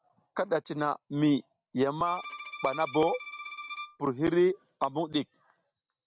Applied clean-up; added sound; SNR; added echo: none; Bowed string instrument; 12 dB; none.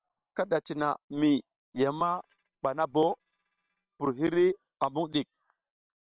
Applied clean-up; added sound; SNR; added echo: neural separator model SepFormer WHAM!.